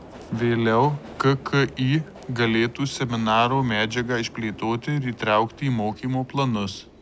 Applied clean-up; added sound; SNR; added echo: none; Subway, metro, underground; 19 dB; none.